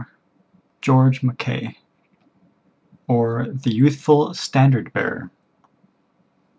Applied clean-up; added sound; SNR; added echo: none; none; none; none.